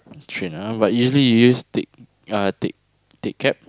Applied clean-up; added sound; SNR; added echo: none; none; none; none.